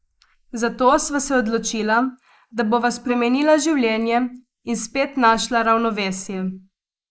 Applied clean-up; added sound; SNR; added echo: neural mask model Resemble Enhance denoiser.